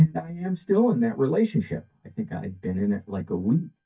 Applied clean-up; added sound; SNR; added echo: neural mask model DeepFilterNet 3.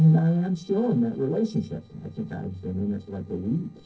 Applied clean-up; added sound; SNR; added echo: neural separator model SepFormer DNS4.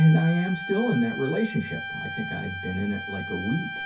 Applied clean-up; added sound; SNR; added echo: none; Bowed string instrument; 9 dB; reverberation time 0.3 s.